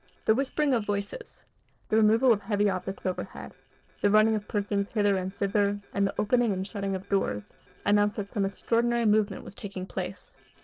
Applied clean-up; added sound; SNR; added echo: neural separator model SepFormer DNS4.